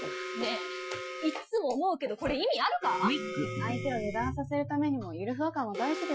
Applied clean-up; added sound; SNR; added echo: classical method Wiener filter.